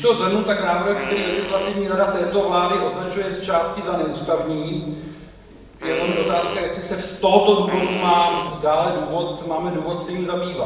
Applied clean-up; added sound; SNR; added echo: none; Fart; 10 dB; reverberation time 1.0 s.